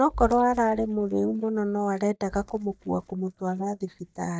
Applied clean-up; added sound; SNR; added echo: neural mask model DeepFilterNet 3.